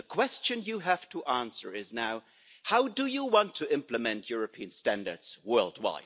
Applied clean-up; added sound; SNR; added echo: none; none; none; none.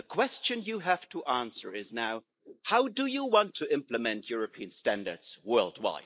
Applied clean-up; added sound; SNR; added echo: neural mask model Resemble Enhance denoiser.